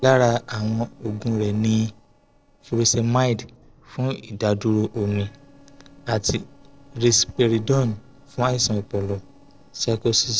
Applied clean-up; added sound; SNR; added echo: neural separator model SepFormer DNS4.